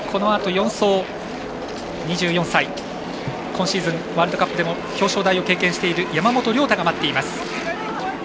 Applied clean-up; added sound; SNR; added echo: none; Hi-hat; 19 dB; none.